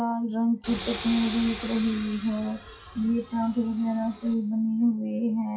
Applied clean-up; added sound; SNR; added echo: classical method WPE with log-MMSE.